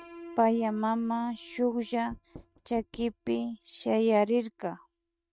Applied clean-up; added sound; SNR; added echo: neural mask model RNNoise.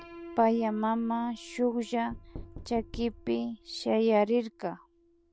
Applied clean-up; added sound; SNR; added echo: none; Piano + Knock; 18 dB; none.